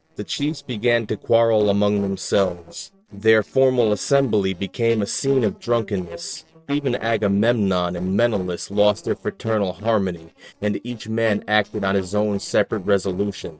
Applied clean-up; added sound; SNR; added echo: neural separator model SepFormer DNS4.